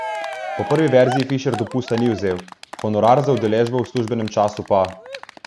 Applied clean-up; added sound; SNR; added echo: none; Cheering; 12 dB; none.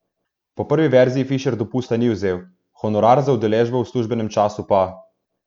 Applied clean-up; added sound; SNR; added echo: none; none; none; none.